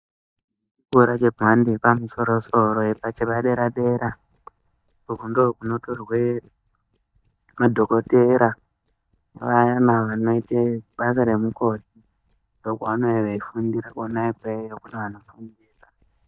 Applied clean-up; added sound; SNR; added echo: neural mask model DeepFilterNet 3.